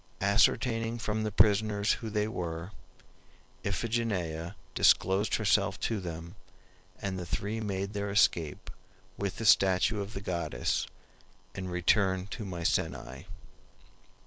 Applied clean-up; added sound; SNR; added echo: none; none; none; none.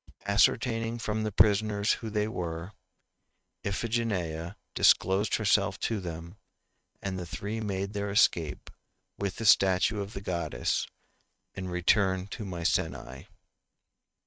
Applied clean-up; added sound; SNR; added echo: neural mask model RNNoise.